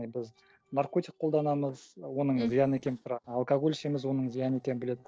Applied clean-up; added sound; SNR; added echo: neural separator model SepFormer DNS4.